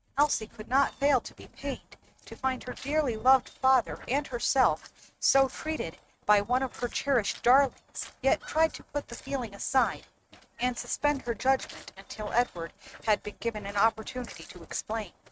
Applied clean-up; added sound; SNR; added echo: neural mask model RNNoise.